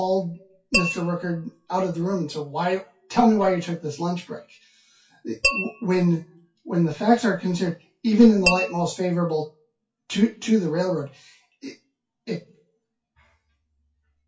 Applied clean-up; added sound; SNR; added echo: classical method WPE with log-MMSE.